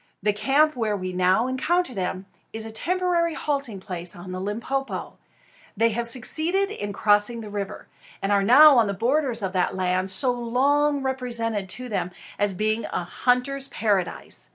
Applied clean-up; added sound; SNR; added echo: none; none; none; none.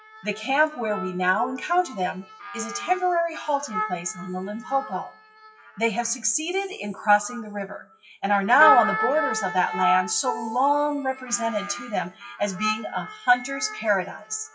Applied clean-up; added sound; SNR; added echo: classical method WPE with log-MMSE.